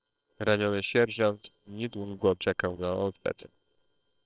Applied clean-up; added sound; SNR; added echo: neural separator model SepFormer WHAMR!.